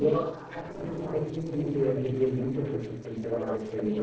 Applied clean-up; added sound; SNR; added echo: neural separator model SepFormer DNS4.